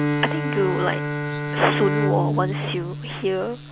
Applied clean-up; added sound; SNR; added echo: none; Bowed string instrument; 0 dB; none.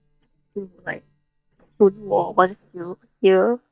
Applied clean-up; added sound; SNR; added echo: neural mask model DeepFilterNet 3.